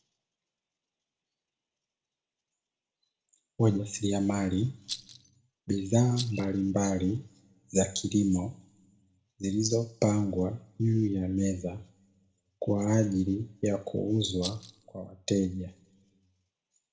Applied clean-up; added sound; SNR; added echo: none; Rattle; 10 dB; reverberation time 0.4 s.